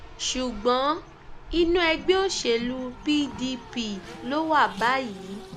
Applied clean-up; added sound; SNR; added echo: none; Race car, auto racing; 14 dB; none.